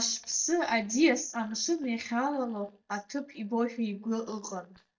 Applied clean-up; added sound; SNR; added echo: neural mask model DeepFilterNet 3.